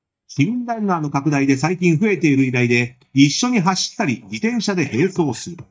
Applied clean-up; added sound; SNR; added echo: neural mask model DeepFilterNet 3.